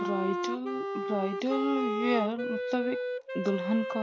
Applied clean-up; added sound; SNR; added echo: none; Wind instrument, woodwind instrument; 2 dB; none.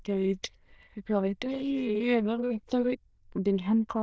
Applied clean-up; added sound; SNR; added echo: neural diffusion model UNIVERSE++.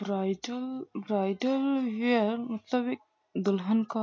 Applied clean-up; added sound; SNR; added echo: none; none; none; none.